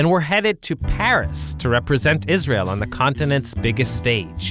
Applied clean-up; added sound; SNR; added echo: none; none; none; none.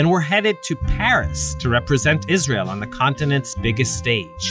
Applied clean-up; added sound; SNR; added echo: classical method log-MMSE.